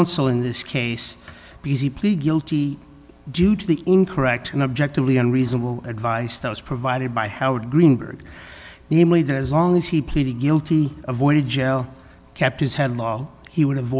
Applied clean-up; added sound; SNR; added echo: none; none; none; none.